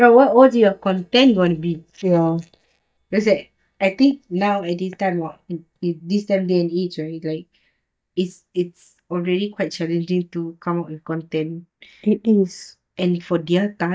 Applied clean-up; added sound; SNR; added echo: neural mask model DeepFilterNet 3.